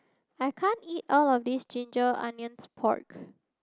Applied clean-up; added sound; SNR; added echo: none; none; none; none.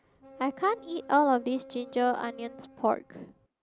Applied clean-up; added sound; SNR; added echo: none; Boat, Water vehicle; 19 dB; none.